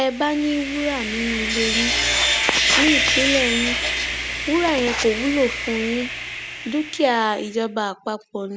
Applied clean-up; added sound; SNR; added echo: none; Sawing; 1 dB; none.